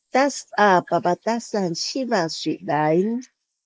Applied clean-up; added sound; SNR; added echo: neural mask model Resemble Enhance denoiser.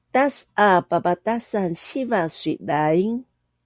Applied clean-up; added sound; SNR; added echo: none; none; none; none.